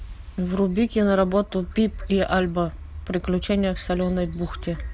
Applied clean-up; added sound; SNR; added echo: none; none; none; none.